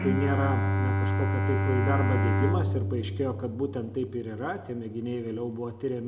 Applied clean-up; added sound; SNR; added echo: none; Bowed string instrument; -3 dB; reverberation time 1.0 s.